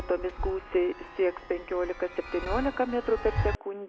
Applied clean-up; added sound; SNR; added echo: none; Chime; 7 dB; none.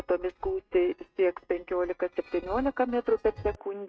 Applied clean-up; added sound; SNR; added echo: neural mask model RNNoise.